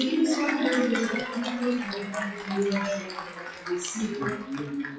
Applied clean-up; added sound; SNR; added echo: classical method WPE with log-MMSE.